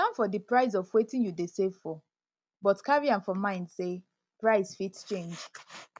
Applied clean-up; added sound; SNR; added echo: none; none; none; none.